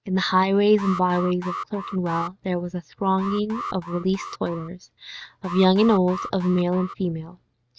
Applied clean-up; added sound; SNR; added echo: neural mask model RNNoise.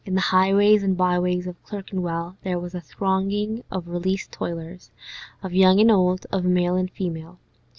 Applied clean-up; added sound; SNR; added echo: none; none; none; none.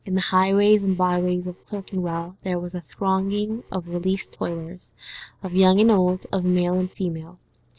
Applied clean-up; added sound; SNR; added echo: neural separator model SepFormer DNS4.